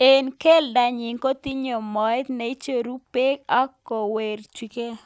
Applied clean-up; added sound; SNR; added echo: none; none; none; none.